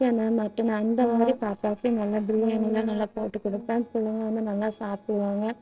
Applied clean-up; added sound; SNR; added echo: neural separator model SepFormer DNS4.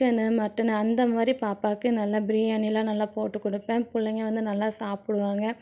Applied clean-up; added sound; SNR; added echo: none; none; none; none.